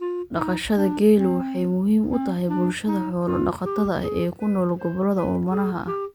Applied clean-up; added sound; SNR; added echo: none; Wind instrument, woodwind instrument; 8 dB; none.